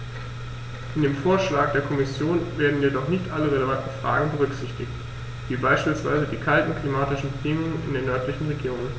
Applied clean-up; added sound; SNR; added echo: none; none; none; none.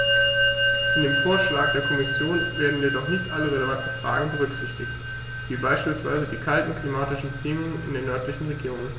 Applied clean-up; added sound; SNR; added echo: none; Musical instrument; 1 dB; none.